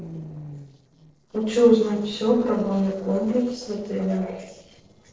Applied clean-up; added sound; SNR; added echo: neural separator model SepFormer DNS4.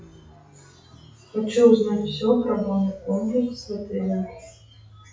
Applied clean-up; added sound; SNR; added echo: classical method WPE with log-MMSE.